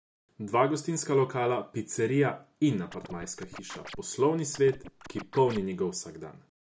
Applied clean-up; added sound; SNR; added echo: none; Scratching (performance technique); 15 dB; none.